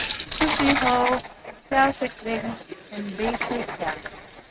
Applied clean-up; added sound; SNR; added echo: neural mask model RNNoise.